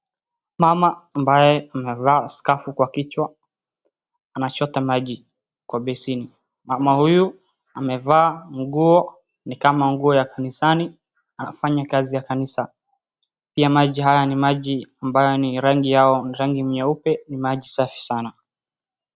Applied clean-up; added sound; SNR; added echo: none; none; none; none.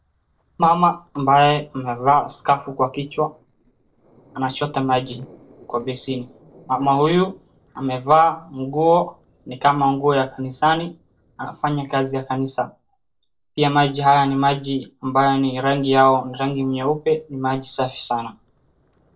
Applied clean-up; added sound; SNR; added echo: neural separator model SepFormer DNS4.